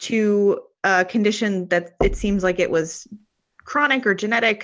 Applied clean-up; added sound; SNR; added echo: none; Knock; 11 dB; none.